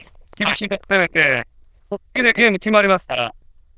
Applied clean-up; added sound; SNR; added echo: neural diffusion model UNIVERSE++.